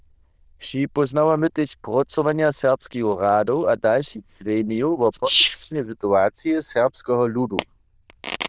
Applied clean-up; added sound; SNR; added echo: neural diffusion model UNIVERSE++.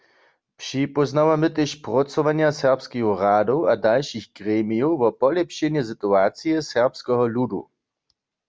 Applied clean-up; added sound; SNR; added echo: none; none; none; none.